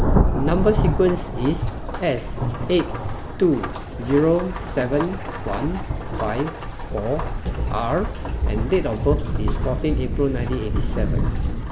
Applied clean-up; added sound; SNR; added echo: none; Rain / Thunderstorm; -1 dB; none.